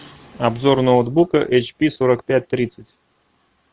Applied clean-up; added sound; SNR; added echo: none; none; none; none.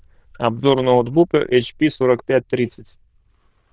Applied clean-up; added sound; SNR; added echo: neural diffusion model UNIVERSE++.